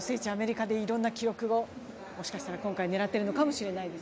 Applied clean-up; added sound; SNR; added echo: none; none; none; none.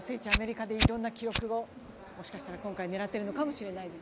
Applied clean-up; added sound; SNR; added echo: none; Fire; -3 dB; none.